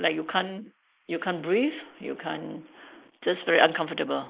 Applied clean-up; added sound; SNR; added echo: neural mask model Resemble Enhance denoiser.